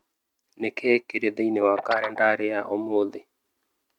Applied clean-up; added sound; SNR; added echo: neural mask model RNNoise.